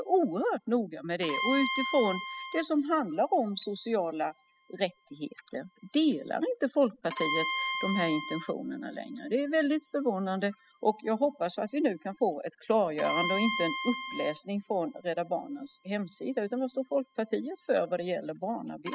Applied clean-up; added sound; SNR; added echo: classical method spectral subtraction.